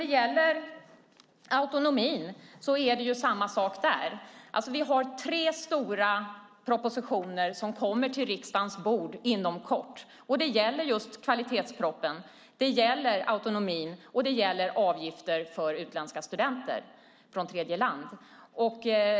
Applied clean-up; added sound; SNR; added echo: none; none; none; none.